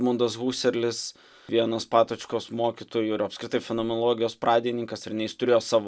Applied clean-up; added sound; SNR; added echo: none; none; none; none.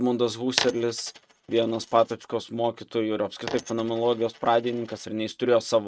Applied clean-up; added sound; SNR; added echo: neural mask model RNNoise.